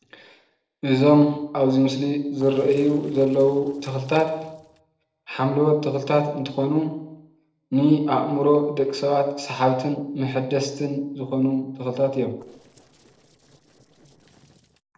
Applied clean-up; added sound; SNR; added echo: neural separator model SepFormer DNS4.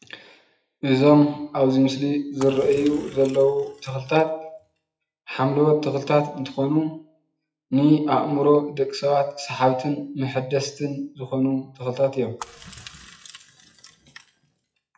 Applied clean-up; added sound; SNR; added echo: classical method WPE with log-MMSE.